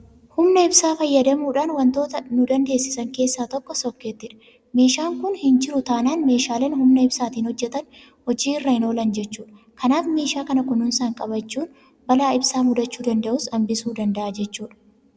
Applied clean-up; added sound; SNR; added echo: none; none; none; none.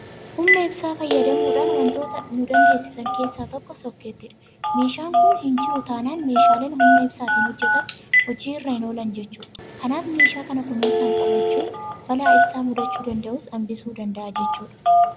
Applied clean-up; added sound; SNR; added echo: none; Telephone; -5 dB; none.